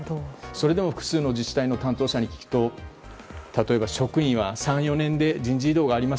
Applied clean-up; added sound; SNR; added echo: none; none; none; none.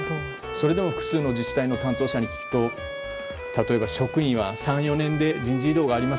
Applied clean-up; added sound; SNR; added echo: none; Bowed string instrument; 9 dB; none.